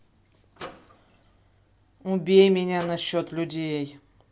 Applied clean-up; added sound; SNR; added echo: none; Microwave oven; 20 dB; none.